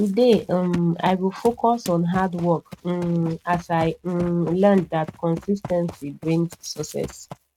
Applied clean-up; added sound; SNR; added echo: neural mask model RNNoise.